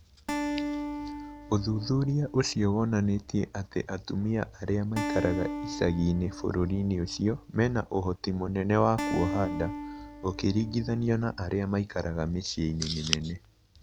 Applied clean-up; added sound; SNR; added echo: none; Acoustic guitar; 9 dB; none.